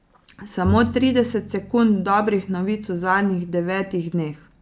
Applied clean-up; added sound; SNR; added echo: none; Bowed string instrument; 12 dB; none.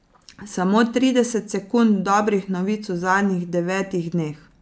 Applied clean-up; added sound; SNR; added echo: none; none; none; none.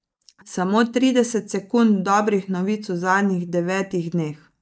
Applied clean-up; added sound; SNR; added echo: neural mask model DeepFilterNet 3.